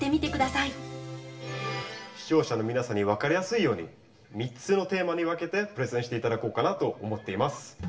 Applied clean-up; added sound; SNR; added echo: none; none; none; reverberation time 0.6 s.